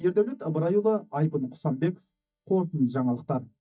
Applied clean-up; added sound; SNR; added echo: neural mask model DeepFilterNet 3.